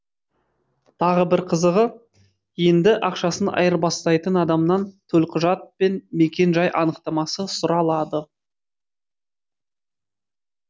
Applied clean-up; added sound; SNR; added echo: none; none; none; none.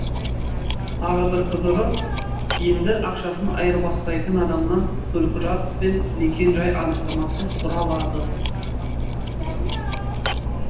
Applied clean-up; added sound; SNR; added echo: none; Cutlery, silverware; 0 dB; reverberation time 0.9 s.